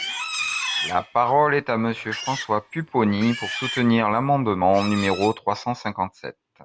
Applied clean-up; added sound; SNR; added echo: none; Livestock, farm animals, working animals; 10 dB; none.